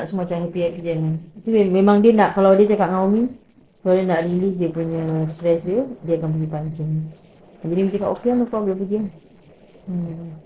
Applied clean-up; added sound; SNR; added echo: neural separator model SepFormer DNS4.